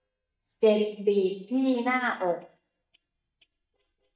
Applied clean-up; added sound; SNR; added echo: neural mask model DeepFilterNet 3.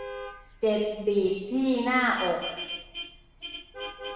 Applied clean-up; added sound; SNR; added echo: none; Vehicle horn, car horn, honking; 12 dB; reverberation time 1.1 s.